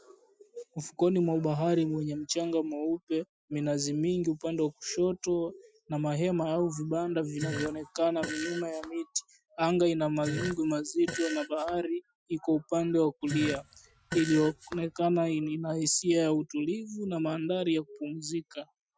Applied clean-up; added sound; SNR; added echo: classical method Wiener filter.